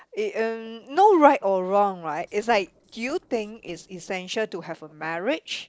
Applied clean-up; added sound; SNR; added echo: neural separator model SepFormer DNS4.